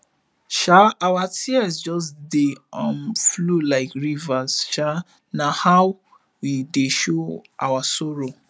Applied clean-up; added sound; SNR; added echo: none; none; none; none.